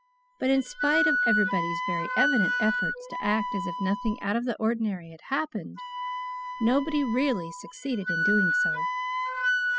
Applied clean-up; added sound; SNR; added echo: classical method spectral subtraction.